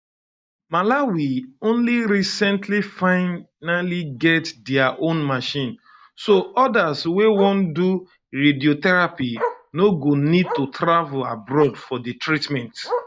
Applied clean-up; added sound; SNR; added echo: neural mask model DeepFilterNet 3.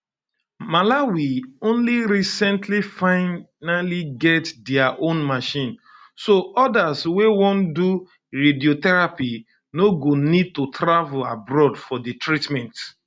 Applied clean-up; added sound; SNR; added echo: none; none; none; none.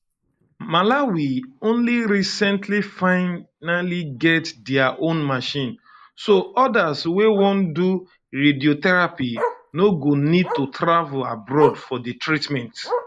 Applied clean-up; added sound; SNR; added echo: neural mask model Resemble Enhance denoiser.